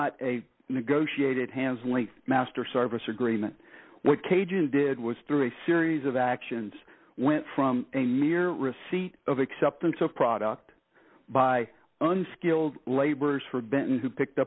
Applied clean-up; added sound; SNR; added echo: none; none; none; none.